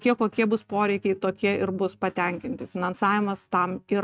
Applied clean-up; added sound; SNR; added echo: neural mask model RNNoise.